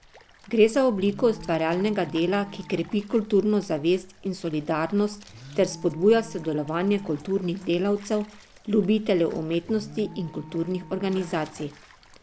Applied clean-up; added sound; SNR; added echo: none; Stream + Alarm; 20 dB; none.